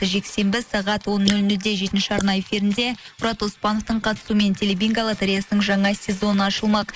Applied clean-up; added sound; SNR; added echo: neural mask model Resemble Enhance denoiser.